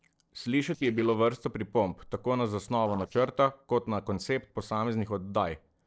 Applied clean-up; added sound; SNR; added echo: neural separator model SepFormer DNS4.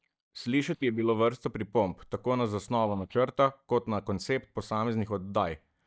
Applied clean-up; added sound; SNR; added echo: neural mask model DeepFilterNet 3.